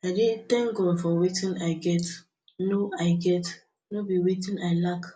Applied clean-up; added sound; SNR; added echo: none; none; none; none.